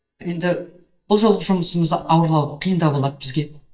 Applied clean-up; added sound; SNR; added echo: neural mask model DeepFilterNet 3.